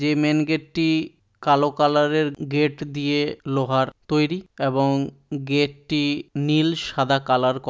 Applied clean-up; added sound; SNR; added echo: none; none; none; none.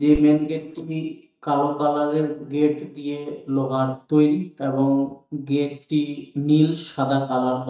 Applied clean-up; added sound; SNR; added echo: neural mask model DeepFilterNet 3.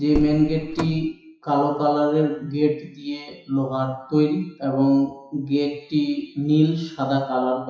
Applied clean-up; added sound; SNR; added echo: classical method WPE with log-MMSE.